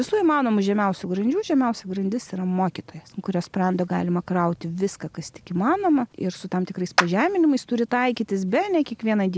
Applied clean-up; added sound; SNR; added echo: none; Clapping; 6 dB; none.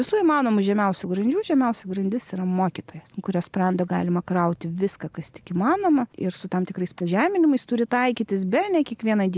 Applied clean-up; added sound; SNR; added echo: neural mask model DeepFilterNet 3.